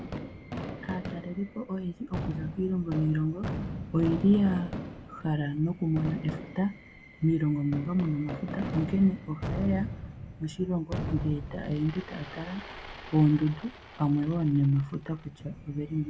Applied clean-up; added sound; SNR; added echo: none; Fireworks; 9 dB; none.